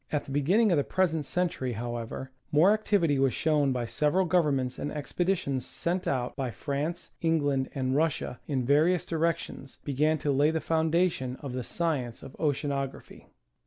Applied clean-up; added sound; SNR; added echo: none; none; none; none.